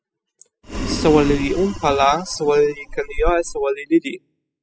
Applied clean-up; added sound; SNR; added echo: classical method spectral subtraction.